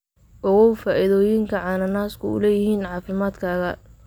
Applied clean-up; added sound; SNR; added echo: none; none; none; none.